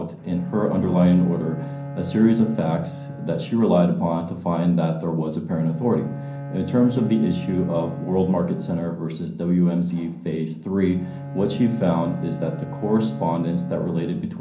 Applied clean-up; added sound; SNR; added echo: none; Bowed string instrument; 12 dB; reverberation time 0.6 s.